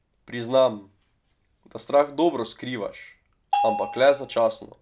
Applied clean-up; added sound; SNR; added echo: none; Bell; 3 dB; none.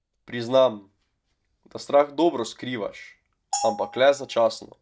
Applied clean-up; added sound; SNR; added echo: neural mask model DeepFilterNet 3.